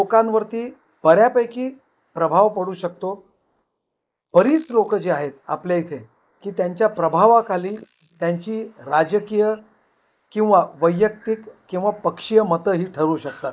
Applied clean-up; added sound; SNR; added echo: neural mask model Resemble Enhance denoiser.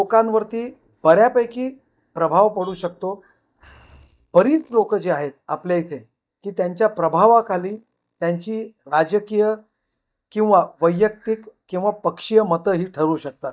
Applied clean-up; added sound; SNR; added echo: neural mask model DeepFilterNet 3.